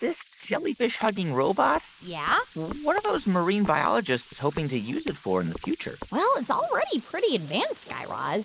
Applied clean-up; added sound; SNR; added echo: neural mask model Resemble Enhance denoiser.